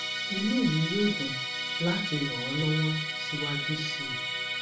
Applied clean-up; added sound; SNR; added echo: none; Musical instrument; 2 dB; reverberation time 0.4 s.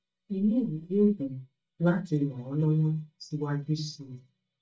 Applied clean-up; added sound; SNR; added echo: neural mask model DeepFilterNet 3.